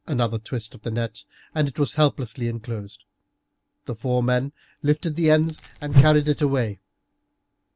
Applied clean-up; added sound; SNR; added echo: none; Whoosh, swoosh, swish; -2 dB; none.